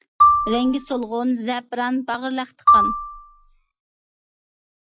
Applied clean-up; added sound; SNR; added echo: classical method log-MMSE.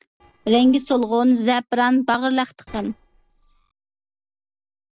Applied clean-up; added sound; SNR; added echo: neural separator model SepFormer DNS4.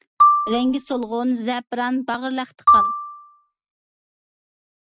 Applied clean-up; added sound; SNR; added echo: neural mask model RNNoise.